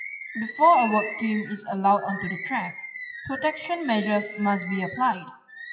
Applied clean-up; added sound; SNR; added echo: classical method WPE with log-MMSE.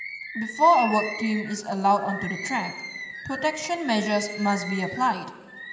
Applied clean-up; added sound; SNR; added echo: none; Bird; 11 dB; reverberation time 2.2 s.